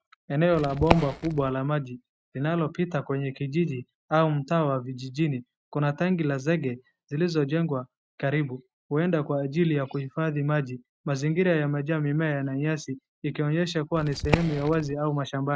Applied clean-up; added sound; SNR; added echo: neural mask model RNNoise.